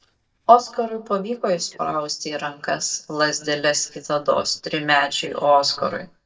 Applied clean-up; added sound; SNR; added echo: neural mask model DeepFilterNet 3.